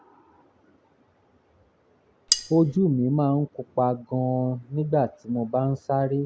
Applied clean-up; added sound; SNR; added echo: none; Cutlery, silverware; 1 dB; none.